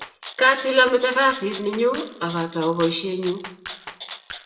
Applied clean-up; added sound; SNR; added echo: none; Rattle (instrument); 16 dB; reverberation time 0.7 s.